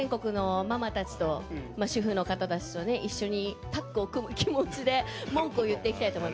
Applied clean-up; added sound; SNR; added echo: none; none; none; none.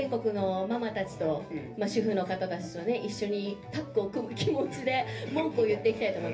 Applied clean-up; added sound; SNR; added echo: none; none; none; reverberation time 0.3 s.